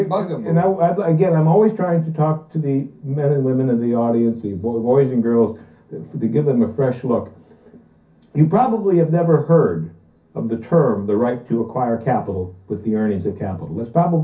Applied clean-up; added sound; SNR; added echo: none; none; none; reverberation time 0.3 s.